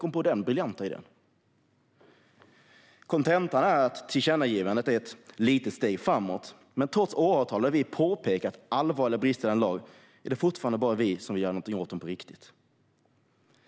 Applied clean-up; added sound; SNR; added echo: none; none; none; none.